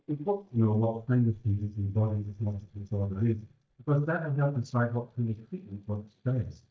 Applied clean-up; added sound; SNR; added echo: neural mask model DeepFilterNet 3.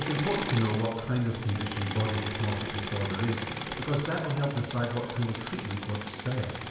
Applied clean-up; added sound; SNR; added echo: none; Engine / Mechanisms; 6 dB; reverberation time 1.1 s.